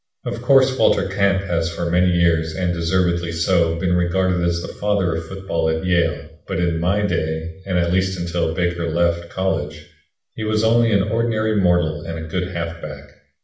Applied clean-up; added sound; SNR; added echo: none; none; none; reverberation time 0.6 s.